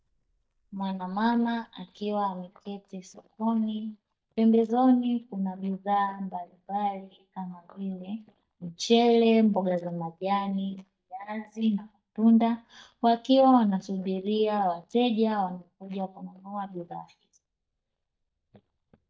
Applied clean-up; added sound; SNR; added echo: neural mask model DeepFilterNet 3.